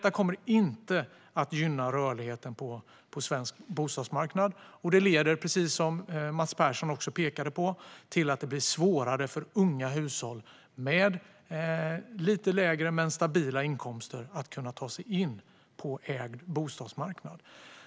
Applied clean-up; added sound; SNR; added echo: none; none; none; none.